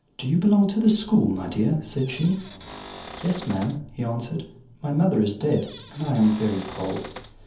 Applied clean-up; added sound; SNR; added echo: none; Cupboard open or close / Door; 16 dB; reverberation time 0.7 s.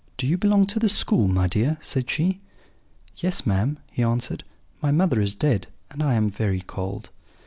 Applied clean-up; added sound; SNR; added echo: none; none; none; none.